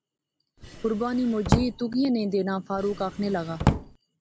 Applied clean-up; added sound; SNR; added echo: none; Drawer open or close; 1 dB; none.